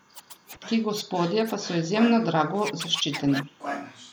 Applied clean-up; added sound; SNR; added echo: none; Scratching (performance technique); 12 dB; none.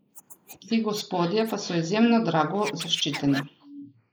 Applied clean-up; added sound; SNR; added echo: neural mask model Resemble Enhance denoiser.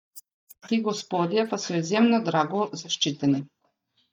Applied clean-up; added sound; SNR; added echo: neural mask model DeepFilterNet 3.